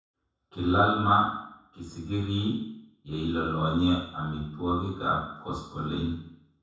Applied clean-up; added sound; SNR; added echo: none; none; none; reverberation time 0.7 s.